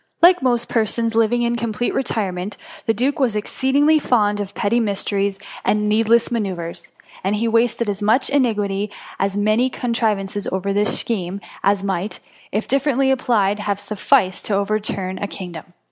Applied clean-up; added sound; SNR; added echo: none; none; none; none.